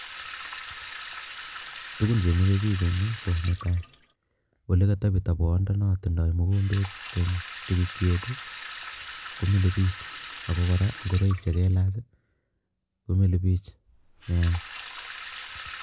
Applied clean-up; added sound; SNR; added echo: none; Sink (filling or washing) / Water tap, faucet; 15 dB; none.